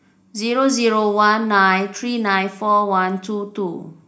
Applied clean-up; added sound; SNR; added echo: none; none; none; reverberation time 0.4 s.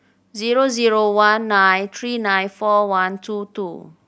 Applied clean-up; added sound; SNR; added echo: none; none; none; none.